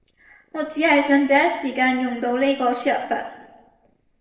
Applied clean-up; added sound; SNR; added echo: neural separator model SepFormer DNS4.